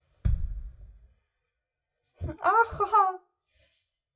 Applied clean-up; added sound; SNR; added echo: classical method WPE with log-MMSE.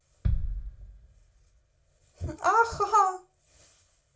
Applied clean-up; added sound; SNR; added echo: none; Bass drum; 6 dB; reverberation time 0.2 s.